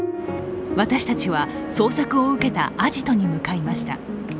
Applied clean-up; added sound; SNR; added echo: none; none; none; none.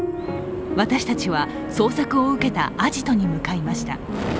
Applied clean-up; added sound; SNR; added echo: none; Fire; 13 dB; none.